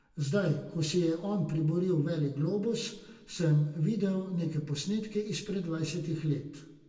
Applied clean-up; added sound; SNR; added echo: none; none; none; reverberation time 0.3 s.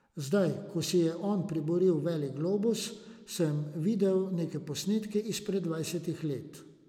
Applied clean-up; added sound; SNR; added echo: none; none; none; none.